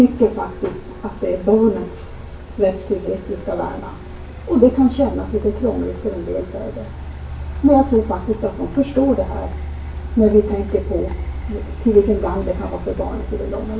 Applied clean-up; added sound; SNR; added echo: none; Truck; 10 dB; reverberation time 0.3 s.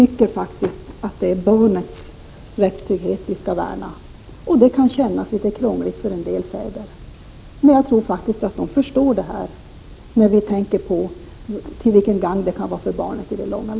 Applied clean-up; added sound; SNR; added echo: none; none; none; none.